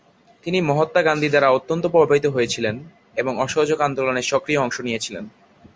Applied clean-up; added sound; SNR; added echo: none; none; none; none.